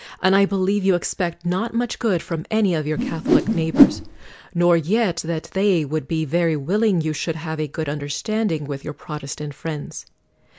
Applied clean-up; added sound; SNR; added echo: none; Whoosh, swoosh, swish; -4 dB; none.